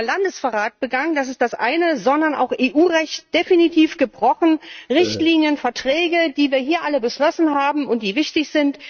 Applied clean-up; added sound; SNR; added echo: neural mask model RNNoise.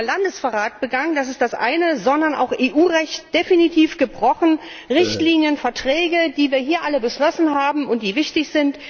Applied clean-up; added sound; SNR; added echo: none; Burping, eructation; 9 dB; none.